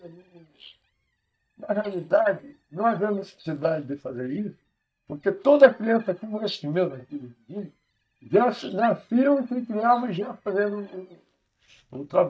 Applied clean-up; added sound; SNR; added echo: neural mask model DeepFilterNet 3.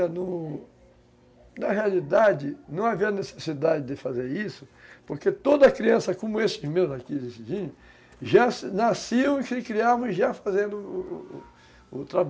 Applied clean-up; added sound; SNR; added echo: none; none; none; none.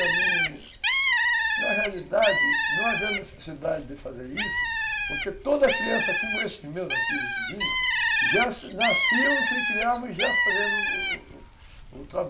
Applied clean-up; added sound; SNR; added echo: none; Bird; -4 dB; reverberation time 0.3 s.